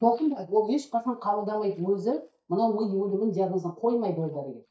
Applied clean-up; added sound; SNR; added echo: neural mask model DeepFilterNet 3.